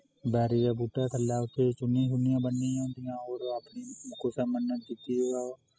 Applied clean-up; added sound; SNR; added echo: classical method spectral subtraction.